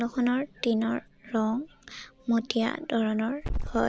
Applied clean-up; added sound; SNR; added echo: none; Growling / Hiss; 11 dB; none.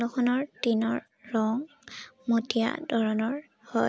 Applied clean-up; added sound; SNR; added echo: none; none; none; none.